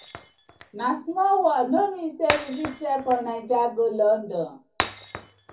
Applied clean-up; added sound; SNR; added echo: none; Shatter; 11 dB; reverberation time 0.3 s.